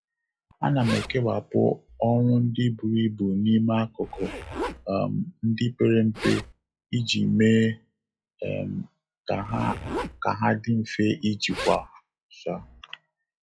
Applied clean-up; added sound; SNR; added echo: classical method log-MMSE.